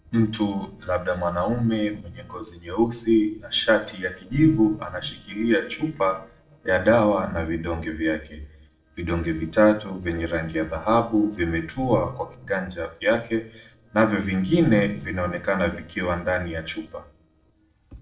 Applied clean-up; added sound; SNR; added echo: neural separator model SepFormer DNS4.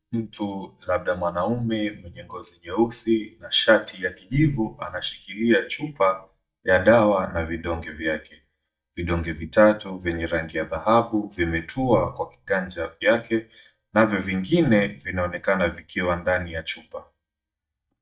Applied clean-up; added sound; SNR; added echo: neural mask model DeepFilterNet 3.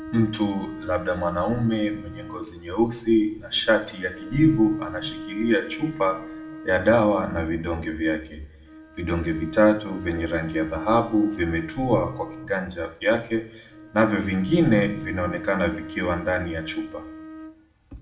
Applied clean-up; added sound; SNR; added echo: none; Bowed string instrument; 14 dB; reverberation time 0.8 s.